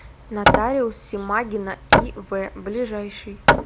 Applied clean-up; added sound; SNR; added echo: none; Hammer; -4 dB; none.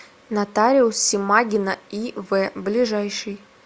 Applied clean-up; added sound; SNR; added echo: none; none; none; none.